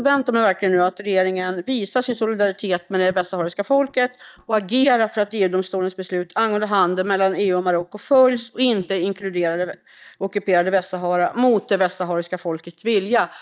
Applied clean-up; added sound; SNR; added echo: neural mask model DeepFilterNet 3.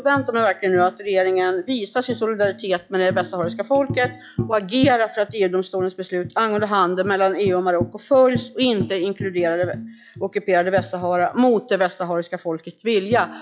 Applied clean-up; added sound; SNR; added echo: classical method log-MMSE.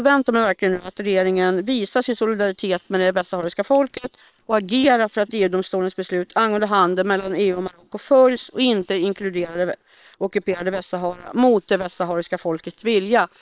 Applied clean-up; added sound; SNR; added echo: neural separator model SepFormer WHAM!.